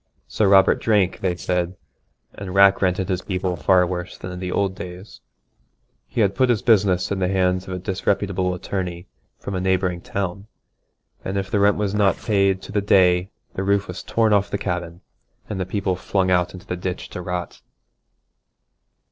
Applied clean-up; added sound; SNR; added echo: neural separator model SepFormer DNS4.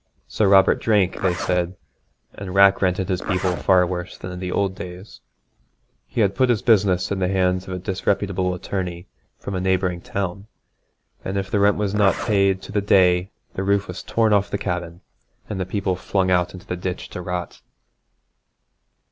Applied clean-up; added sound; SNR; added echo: none; Zipper (clothing); 11 dB; none.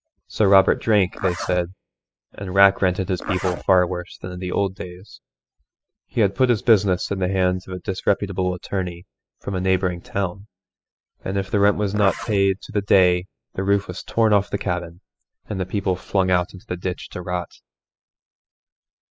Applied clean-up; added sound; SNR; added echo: classical method spectral subtraction.